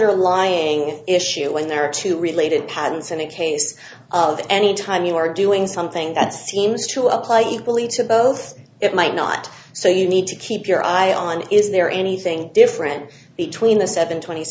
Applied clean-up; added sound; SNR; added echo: none; none; none; none.